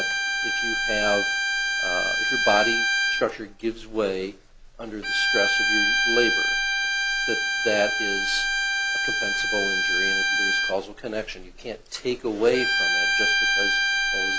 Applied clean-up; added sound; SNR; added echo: none; Bowed string instrument; -5 dB; none.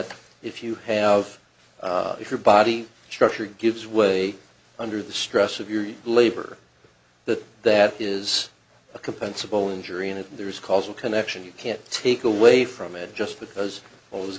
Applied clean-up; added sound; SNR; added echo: none; none; none; none.